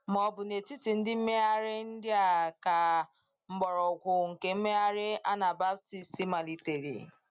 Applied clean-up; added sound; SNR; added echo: none; none; none; none.